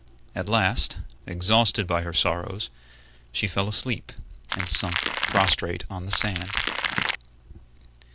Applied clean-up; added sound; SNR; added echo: none; Crackle; 2 dB; none.